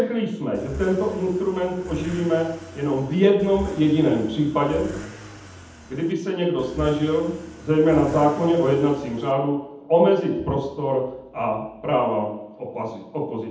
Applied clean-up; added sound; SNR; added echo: none; Accelerating, revving, vroom / Car; 16 dB; reverberation time 0.8 s.